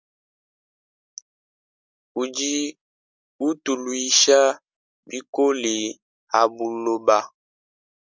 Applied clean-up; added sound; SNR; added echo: none; none; none; none.